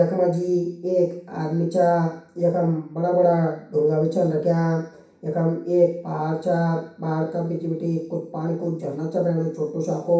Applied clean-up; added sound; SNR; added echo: none; none; none; reverberation time 0.6 s.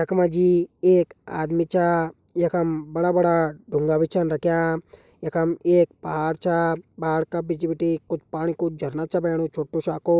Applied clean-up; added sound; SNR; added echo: none; none; none; none.